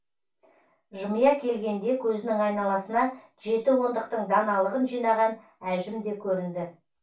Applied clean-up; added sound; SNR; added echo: none; none; none; reverberation time 0.2 s.